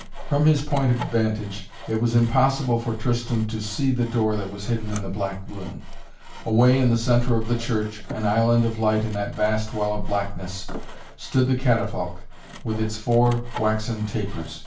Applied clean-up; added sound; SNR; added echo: none; Sawing; 20 dB; reverberation time 0.4 s.